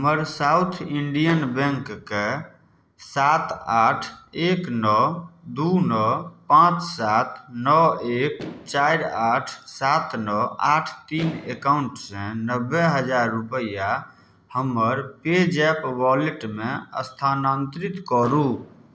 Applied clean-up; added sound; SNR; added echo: neural separator model SepFormer DNS4.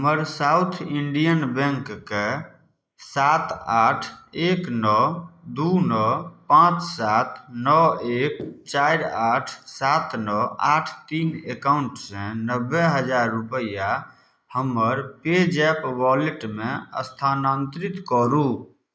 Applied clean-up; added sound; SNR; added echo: neural mask model Resemble Enhance denoiser.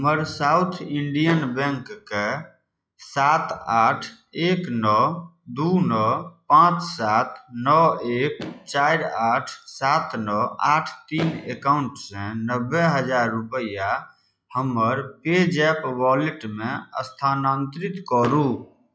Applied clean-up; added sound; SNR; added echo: classical method log-MMSE.